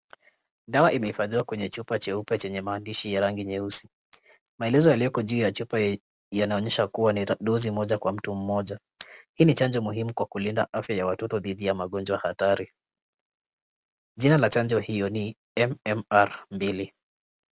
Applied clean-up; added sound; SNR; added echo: none; none; none; none.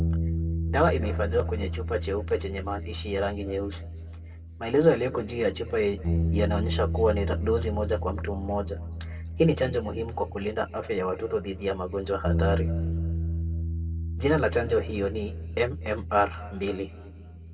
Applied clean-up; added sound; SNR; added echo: none; Bass guitar; 2 dB; reverberation time 1.4 s.